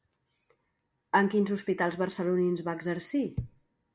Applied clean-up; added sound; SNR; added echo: none; none; none; none.